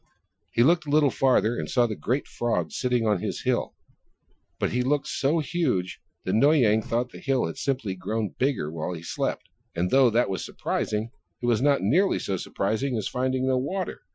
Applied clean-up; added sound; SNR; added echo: classical method Wiener filter.